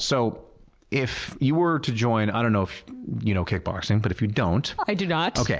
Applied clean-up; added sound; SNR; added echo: none; none; none; none.